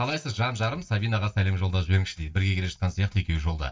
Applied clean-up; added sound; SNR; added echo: neural mask model DeepFilterNet 3.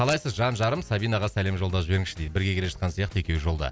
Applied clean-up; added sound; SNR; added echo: none; none; none; none.